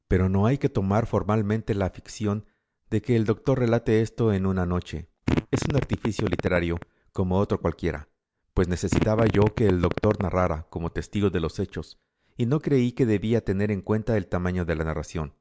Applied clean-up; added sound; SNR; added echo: none; Fart; 4 dB; none.